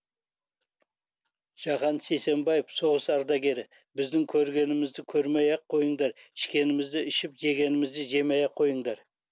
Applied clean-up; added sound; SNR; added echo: none; none; none; none.